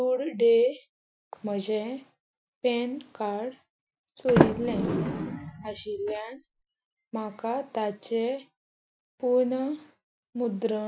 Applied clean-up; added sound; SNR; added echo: classical method Wiener filter.